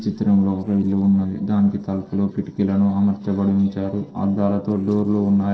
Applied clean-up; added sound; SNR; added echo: neural separator model SepFormer DNS4.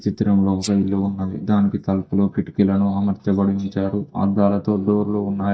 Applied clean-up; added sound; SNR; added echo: neural mask model DeepFilterNet 3.